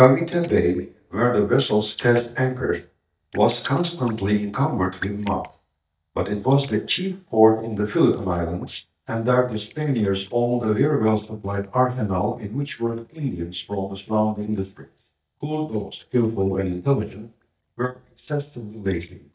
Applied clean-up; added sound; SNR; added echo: neural mask model DeepFilterNet 3.